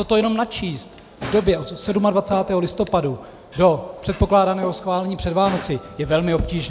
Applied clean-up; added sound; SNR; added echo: none; Dishes, pots, and pans + Bowed string instrument; 17 dB; none.